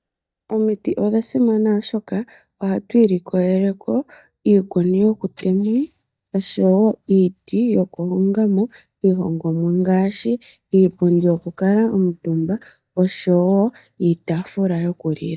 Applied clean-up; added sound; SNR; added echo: neural mask model DeepFilterNet 3.